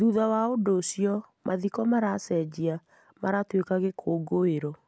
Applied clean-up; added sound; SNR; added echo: none; none; none; none.